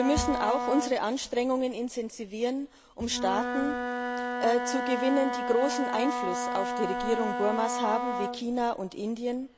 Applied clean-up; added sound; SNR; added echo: none; Wind instrument, woodwind instrument; 4 dB; none.